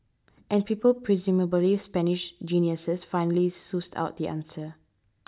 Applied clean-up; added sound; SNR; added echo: none; none; none; none.